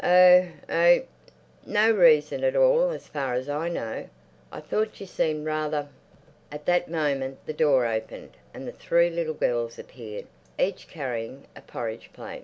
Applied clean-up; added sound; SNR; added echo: none; none; none; none.